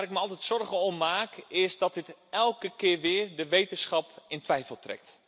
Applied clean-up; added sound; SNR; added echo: none; none; none; none.